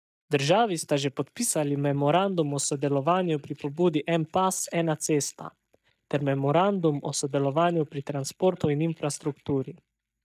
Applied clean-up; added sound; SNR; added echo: neural mask model DeepFilterNet 3.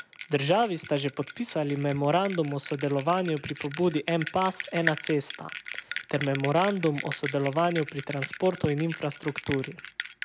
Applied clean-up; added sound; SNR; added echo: none; Bell; 3 dB; none.